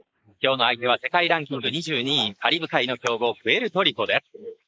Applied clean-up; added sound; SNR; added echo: neural mask model Resemble Enhance denoiser.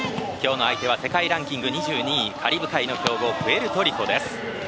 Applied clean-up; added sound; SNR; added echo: none; none; none; none.